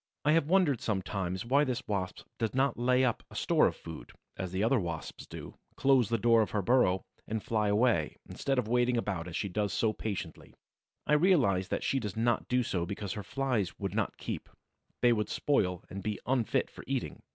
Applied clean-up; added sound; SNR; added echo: none; none; none; none.